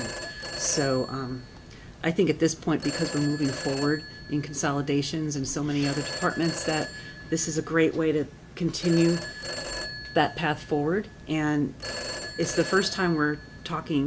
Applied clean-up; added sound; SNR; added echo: none; Telephone; 11 dB; none.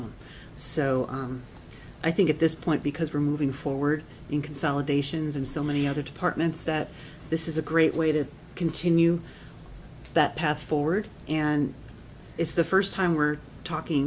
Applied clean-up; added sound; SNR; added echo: none; none; none; none.